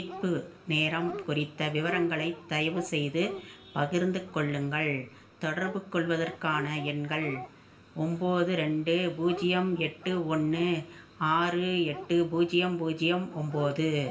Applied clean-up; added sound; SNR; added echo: none; Dog; 17 dB; reverberation time 0.3 s.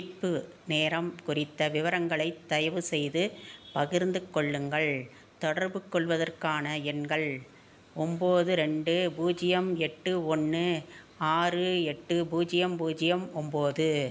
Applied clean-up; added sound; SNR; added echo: none; none; none; none.